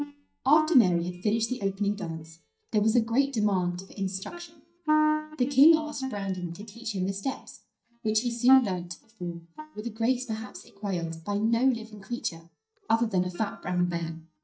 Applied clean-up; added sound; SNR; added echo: neural mask model DeepFilterNet 3.